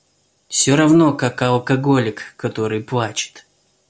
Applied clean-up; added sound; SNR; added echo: none; none; none; none.